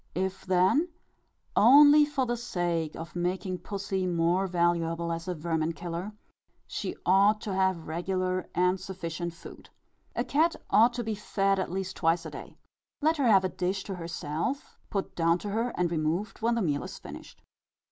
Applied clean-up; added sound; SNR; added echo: none; none; none; none.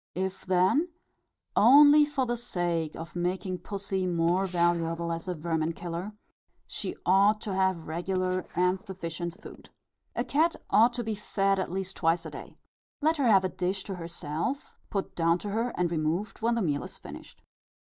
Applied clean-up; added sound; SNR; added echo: neural mask model DeepFilterNet 3.